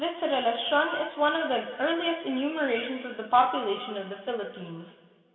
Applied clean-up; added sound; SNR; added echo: none; none; none; reverberation time 2.2 s.